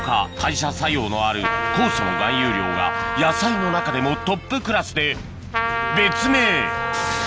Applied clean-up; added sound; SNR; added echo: none; Trumpet; 3 dB; none.